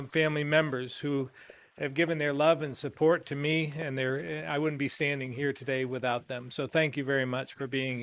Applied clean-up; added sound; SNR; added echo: neural mask model Resemble Enhance denoiser.